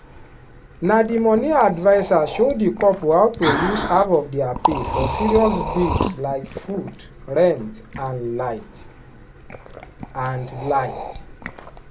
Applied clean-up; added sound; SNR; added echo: none; Liquid; 8 dB; none.